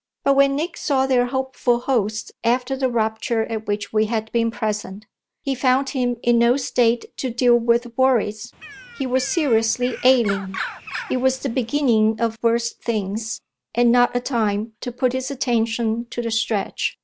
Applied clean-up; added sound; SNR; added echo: none; Bird; 13 dB; none.